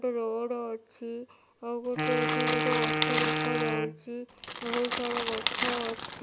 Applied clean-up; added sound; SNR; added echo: none; Crackle + Wind instrument, woodwind instrument; -4 dB; none.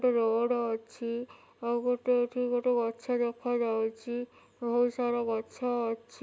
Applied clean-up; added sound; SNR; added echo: none; none; none; none.